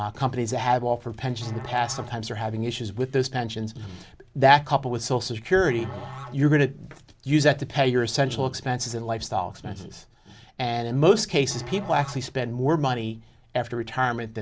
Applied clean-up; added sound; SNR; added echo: none; Musical instrument; 17 dB; none.